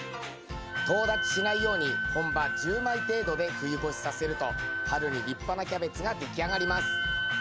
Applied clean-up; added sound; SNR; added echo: none; Wind instrument, woodwind instrument; 1 dB; none.